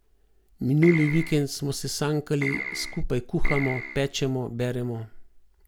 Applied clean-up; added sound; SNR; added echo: none; Keyboard (musical); 7 dB; none.